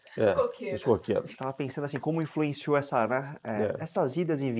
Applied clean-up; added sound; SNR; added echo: neural mask model Resemble Enhance denoiser.